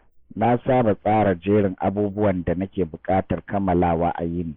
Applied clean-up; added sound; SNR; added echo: neural mask model Resemble Enhance denoiser.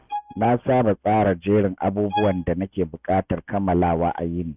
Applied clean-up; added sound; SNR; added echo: neural mask model RNNoise.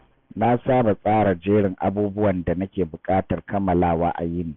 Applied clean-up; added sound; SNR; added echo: none; none; none; none.